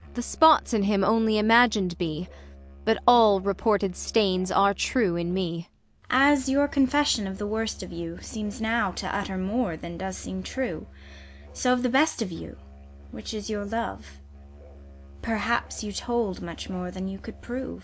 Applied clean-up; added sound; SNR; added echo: none; Musical instrument; 19 dB; none.